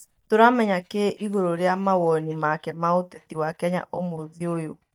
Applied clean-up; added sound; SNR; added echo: neural mask model DeepFilterNet 3.